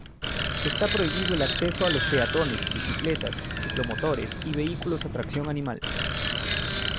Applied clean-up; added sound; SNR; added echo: none; Bicycle; -2 dB; none.